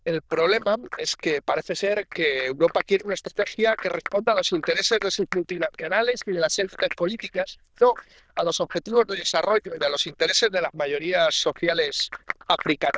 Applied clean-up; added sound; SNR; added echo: neural diffusion model UNIVERSE++.